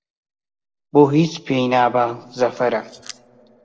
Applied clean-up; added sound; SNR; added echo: neural separator model SepFormer DNS4.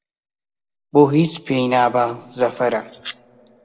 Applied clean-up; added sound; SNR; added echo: none; Domestic sounds, home sounds; 9 dB; reverberation time 1.4 s.